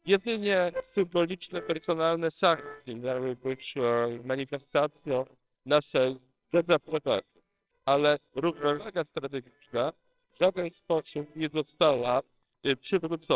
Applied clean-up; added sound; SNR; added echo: neural separator model SepFormer WHAMR!.